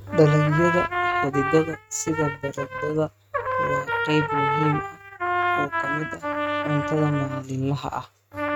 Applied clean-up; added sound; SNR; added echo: neural mask model RNNoise.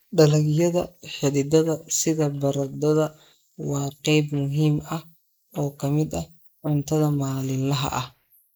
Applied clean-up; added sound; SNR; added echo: neural mask model Resemble Enhance denoiser.